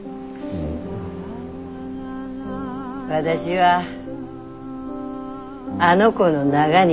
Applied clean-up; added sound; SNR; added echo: none; none; none; none.